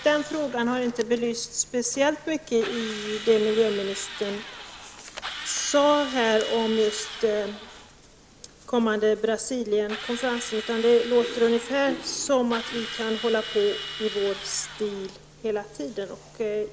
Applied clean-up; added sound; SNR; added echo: none; Drill; 13 dB; none.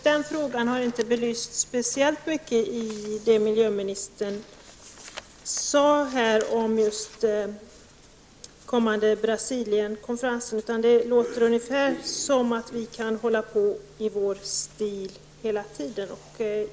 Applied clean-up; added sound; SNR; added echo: none; none; none; none.